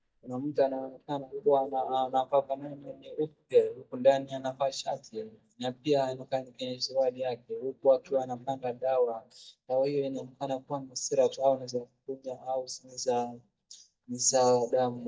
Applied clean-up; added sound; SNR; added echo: neural mask model DeepFilterNet 3.